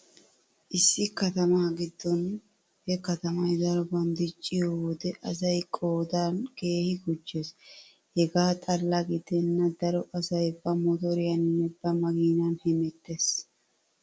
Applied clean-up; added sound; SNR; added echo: none; none; none; none.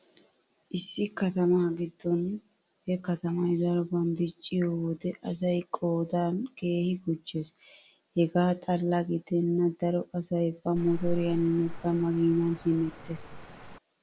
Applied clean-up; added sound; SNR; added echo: none; Cricket; 5 dB; none.